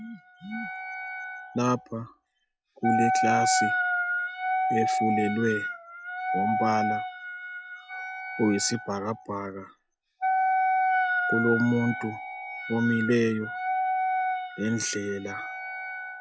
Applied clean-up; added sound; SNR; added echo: classical method log-MMSE.